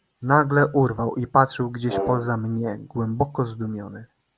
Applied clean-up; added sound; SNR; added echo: none; Brass instrument; 8 dB; none.